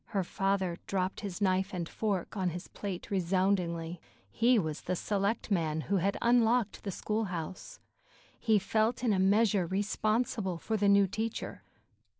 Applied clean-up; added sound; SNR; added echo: none; none; none; none.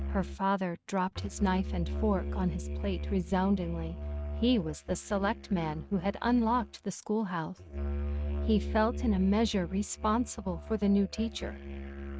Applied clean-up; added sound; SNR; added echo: neural mask model RNNoise.